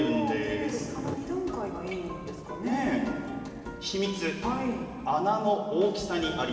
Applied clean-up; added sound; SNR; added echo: none; Thunder; 17 dB; reverberation time 2.7 s.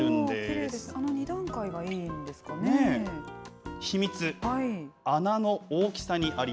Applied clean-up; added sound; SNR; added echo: none; none; none; none.